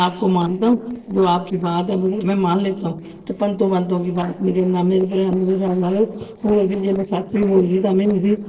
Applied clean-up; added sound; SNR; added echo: neural separator model SepFormer DNS4.